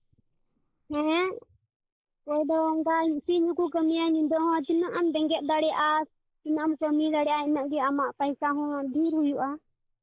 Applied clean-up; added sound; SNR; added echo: neural mask model Resemble Enhance denoiser.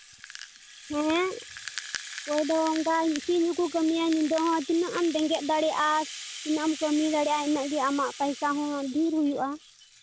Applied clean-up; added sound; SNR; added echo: none; Rattle (instrument); 14 dB; none.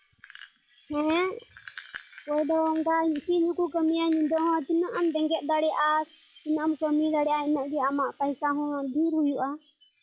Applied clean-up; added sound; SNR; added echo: classical method log-MMSE.